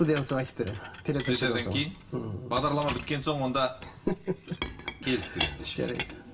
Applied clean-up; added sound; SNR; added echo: none; Chink, clink; 10 dB; reverberation time 0.2 s.